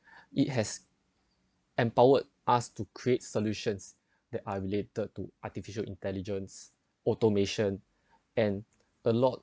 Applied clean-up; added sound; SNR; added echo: none; none; none; none.